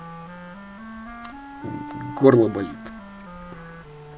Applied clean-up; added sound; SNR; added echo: none; Wind instrument, woodwind instrument; 13 dB; none.